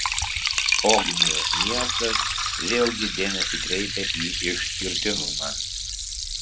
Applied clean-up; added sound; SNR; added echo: none; Liquid; -4 dB; none.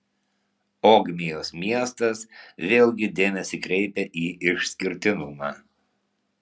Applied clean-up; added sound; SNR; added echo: none; none; none; none.